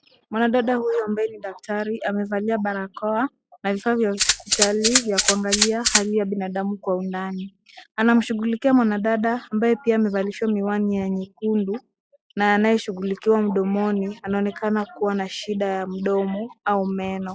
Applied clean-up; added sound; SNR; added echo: classical method log-MMSE.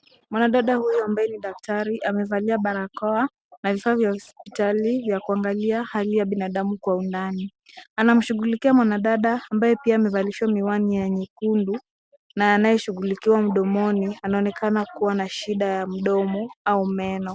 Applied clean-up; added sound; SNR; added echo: none; none; none; none.